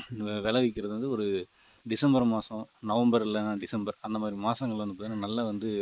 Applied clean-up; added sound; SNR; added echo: neural mask model Resemble Enhance denoiser.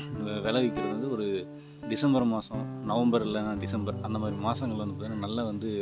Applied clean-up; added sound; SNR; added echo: none; Guitar; 7 dB; none.